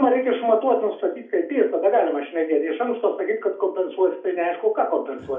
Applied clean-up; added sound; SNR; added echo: none; none; none; reverberation time 0.4 s.